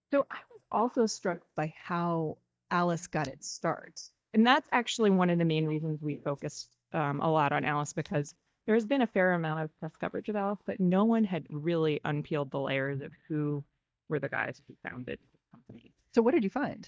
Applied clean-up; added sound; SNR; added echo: neural mask model DeepFilterNet 3.